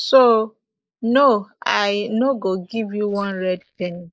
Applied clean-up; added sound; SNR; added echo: neural mask model Resemble Enhance denoiser.